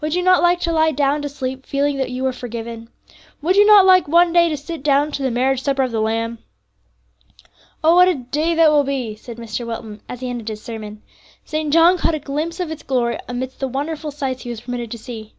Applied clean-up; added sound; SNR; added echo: none; none; none; none.